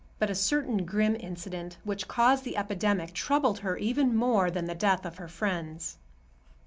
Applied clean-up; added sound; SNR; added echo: none; none; none; none.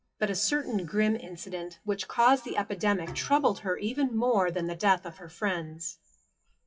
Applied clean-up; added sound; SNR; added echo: classical method WPE with log-MMSE.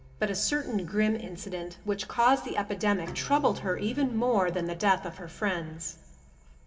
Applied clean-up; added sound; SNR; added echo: none; Bowed string instrument; 20 dB; reverberation time 1.2 s.